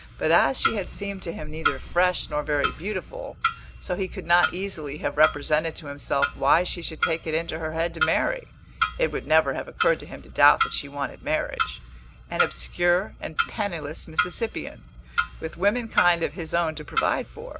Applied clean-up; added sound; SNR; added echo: none; Clock; 6 dB; none.